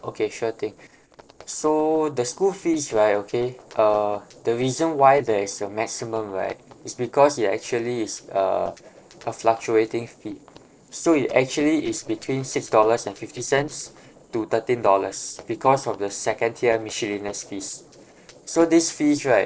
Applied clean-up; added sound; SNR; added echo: neural separator model SepFormer DNS4.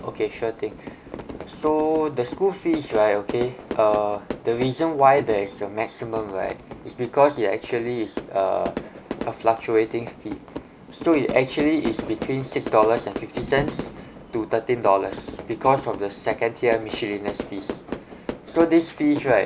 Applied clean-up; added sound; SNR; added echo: none; Fire / Fireworks; 12 dB; none.